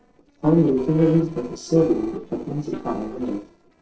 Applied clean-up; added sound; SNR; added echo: neural separator model SepFormer DNS4.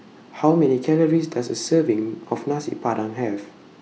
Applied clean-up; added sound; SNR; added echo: none; none; none; none.